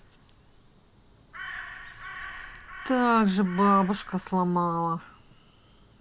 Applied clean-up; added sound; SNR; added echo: none; Crow; 15 dB; none.